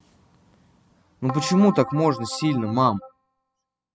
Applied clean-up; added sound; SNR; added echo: classical method spectral subtraction.